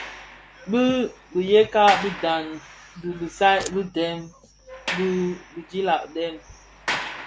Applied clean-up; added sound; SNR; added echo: none; Sliding door; 12 dB; none.